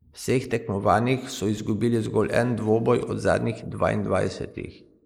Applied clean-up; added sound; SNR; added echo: neural mask model Resemble Enhance denoiser.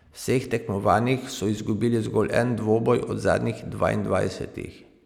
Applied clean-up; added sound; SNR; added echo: none; none; none; none.